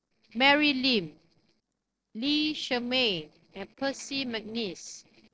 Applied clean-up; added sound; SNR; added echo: neural separator model SepFormer DNS4.